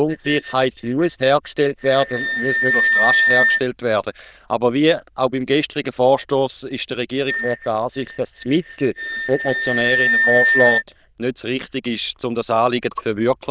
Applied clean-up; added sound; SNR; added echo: neural diffusion model UNIVERSE++.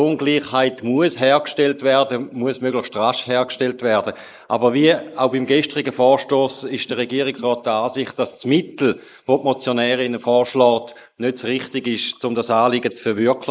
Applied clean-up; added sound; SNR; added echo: neural mask model Resemble Enhance denoiser.